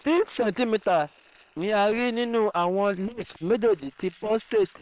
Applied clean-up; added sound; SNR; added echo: neural separator model SepFormer WHAM!.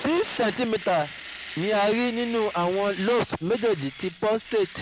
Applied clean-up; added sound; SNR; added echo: none; Domestic sounds, home sounds; 15 dB; none.